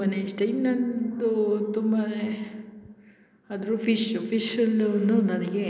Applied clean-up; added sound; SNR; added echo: none; none; none; none.